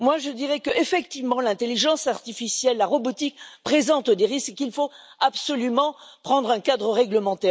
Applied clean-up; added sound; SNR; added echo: none; none; none; none.